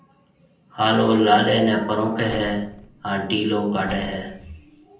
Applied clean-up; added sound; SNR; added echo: none; Slam; 18 dB; reverberation time 0.6 s.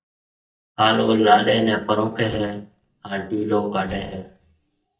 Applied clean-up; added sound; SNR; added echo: neural mask model DeepFilterNet 3.